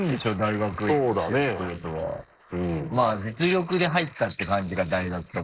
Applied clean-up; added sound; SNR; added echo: neural mask model Resemble Enhance denoiser.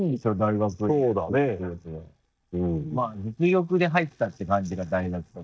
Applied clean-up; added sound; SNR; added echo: neural mask model DeepFilterNet 3.